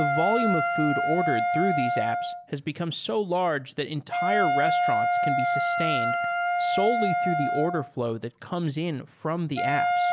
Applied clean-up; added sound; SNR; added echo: none; Wind instrument, woodwind instrument; -2 dB; none.